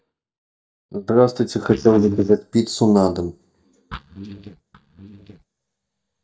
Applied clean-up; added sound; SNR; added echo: neural mask model DeepFilterNet 3.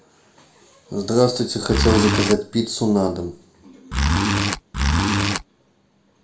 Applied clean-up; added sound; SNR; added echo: none; Zipper (clothing); -4 dB; reverberation time 0.4 s.